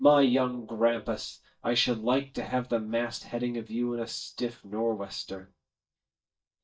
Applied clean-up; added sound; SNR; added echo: neural mask model DeepFilterNet 3.